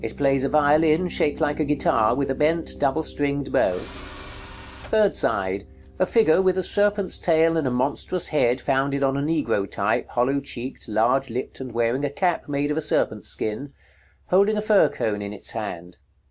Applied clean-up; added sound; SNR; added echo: none; Tools + Piano; 20 dB; none.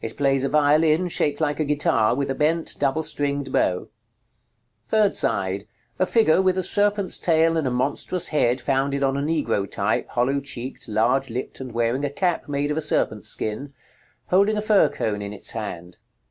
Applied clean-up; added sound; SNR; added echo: none; none; none; none.